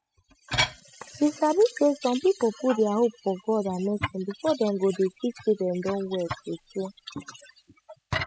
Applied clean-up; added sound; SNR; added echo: classical method spectral subtraction.